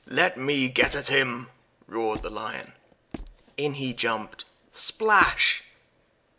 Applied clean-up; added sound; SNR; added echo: none; Squeak; 17 dB; none.